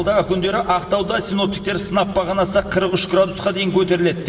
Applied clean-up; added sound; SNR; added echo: none; none; none; reverberation time 2.4 s.